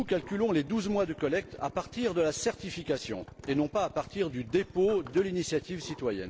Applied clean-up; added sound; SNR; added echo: none; Sliding door + Drill; 18 dB; none.